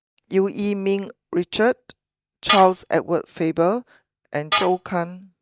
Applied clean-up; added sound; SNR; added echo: neural mask model DeepFilterNet 3.